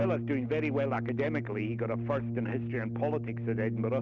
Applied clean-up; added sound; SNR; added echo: none; Brass instrument; 1 dB; none.